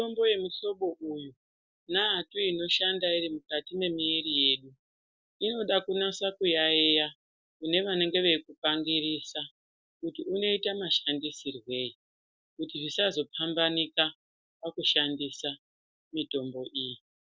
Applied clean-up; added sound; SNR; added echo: none; none; none; none.